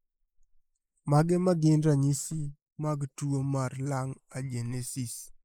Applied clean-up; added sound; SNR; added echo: neural mask model Resemble Enhance denoiser.